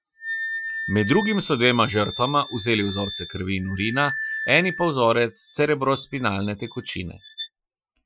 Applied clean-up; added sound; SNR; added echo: classical method Wiener filter.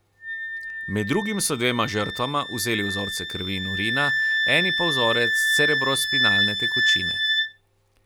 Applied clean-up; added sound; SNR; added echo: none; Wind instrument, woodwind instrument; -2 dB; none.